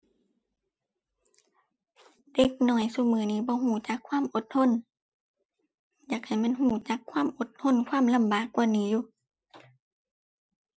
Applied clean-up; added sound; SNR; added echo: none; none; none; none.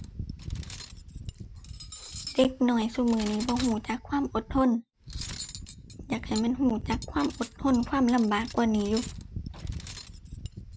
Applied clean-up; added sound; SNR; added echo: none; Cutlery, silverware; 10 dB; none.